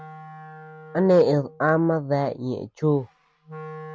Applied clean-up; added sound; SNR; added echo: none; Wind instrument, woodwind instrument; 19 dB; none.